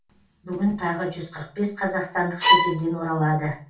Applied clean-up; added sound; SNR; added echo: none; Bowed string instrument; -5 dB; reverberation time 0.3 s.